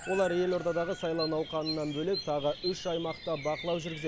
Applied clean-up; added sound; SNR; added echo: none; Bird vocalization, bird call, bird song; 10 dB; none.